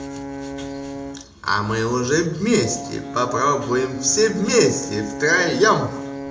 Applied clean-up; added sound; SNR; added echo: none; Brass instrument; 11 dB; reverberation time 0.6 s.